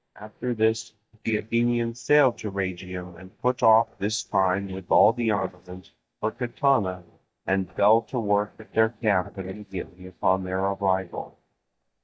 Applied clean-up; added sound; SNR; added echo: neural mask model DeepFilterNet 3.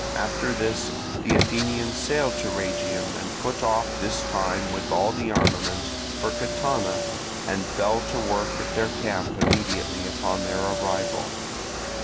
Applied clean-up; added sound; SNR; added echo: none; Car; -1 dB; none.